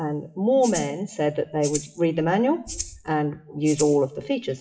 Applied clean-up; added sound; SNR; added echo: classical method WPE with log-MMSE.